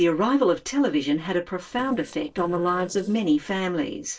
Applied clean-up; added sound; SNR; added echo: neural separator model SepFormer DNS4.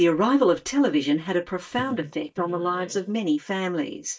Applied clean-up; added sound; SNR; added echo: neural mask model DeepFilterNet 3.